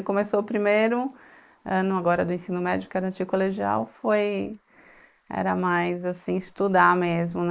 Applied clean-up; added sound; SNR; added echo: neural mask model Resemble Enhance denoiser.